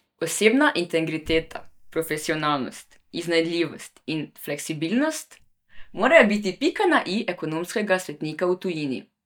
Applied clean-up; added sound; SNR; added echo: neural mask model DeepFilterNet 3.